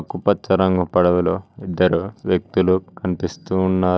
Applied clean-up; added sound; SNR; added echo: neural separator model SepFormer DNS4.